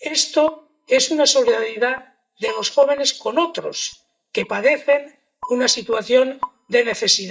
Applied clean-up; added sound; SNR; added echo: neural mask model DeepFilterNet 3.